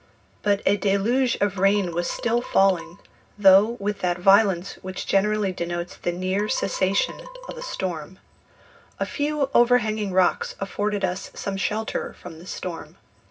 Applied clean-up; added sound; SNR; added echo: none; Marimba, xylophone; 15 dB; reverberation time 0.4 s.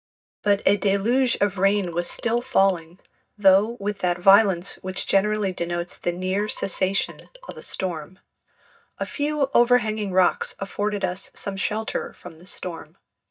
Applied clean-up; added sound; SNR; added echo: neural mask model DeepFilterNet 3.